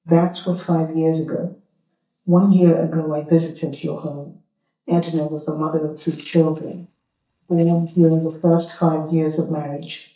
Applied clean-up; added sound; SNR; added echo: neural mask model DeepFilterNet 3.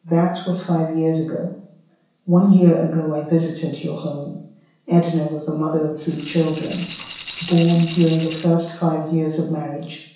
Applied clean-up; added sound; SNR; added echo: none; Rattle (instrument); 15 dB; reverberation time 0.7 s.